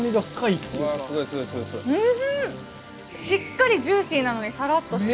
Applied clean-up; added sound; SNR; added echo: none; none; none; none.